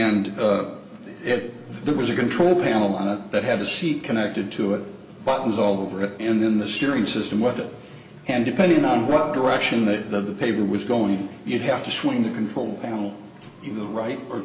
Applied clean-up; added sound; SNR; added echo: none; Chink, clink; 18 dB; reverberation time 0.6 s.